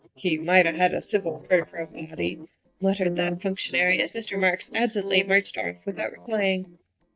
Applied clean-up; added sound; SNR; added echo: neural mask model DeepFilterNet 3.